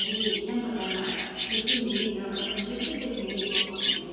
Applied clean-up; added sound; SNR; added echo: none; Chirp, tweet; -3 dB; reverberation time 2.1 s.